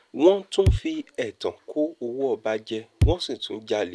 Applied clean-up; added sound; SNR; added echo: none; Bass drum; -3 dB; none.